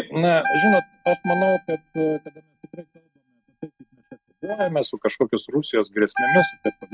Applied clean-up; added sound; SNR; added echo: neural mask model RNNoise.